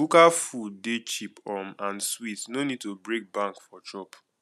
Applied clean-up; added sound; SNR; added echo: none; none; none; none.